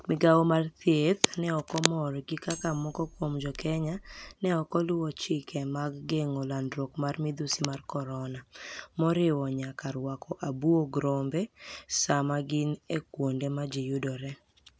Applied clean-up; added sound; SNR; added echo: none; Cutlery, silverware; 17 dB; none.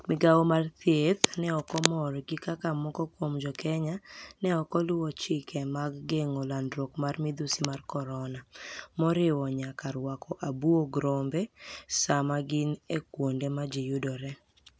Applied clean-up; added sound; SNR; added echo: none; none; none; none.